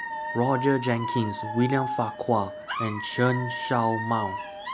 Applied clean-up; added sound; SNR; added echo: none; Alarm / Dog; 6 dB; none.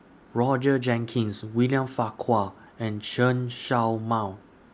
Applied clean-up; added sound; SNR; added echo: none; none; none; none.